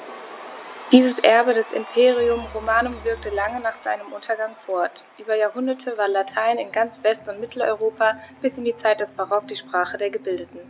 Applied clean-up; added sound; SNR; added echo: none; Cheering + Musical instrument; 19 dB; none.